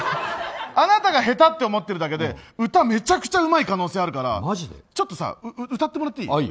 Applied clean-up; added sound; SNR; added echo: none; none; none; none.